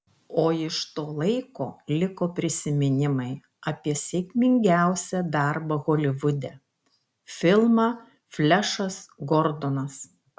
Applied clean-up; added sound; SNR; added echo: none; none; none; none.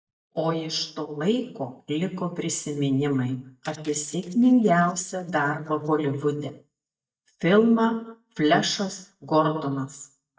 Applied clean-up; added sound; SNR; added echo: neural mask model DeepFilterNet 3.